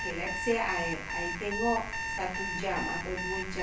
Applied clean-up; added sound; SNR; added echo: none; Alarm; 2 dB; none.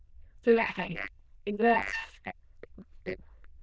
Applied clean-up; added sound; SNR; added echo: neural diffusion model UNIVERSE++.